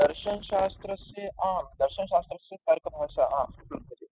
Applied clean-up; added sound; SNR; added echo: classical method spectral subtraction.